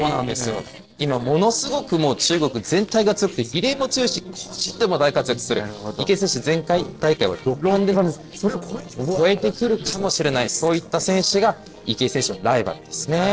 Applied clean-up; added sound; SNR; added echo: neural separator model SepFormer DNS4.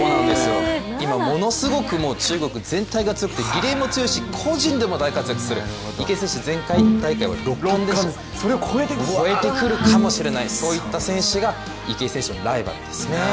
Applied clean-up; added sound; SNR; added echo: none; Bowed string instrument; 3 dB; none.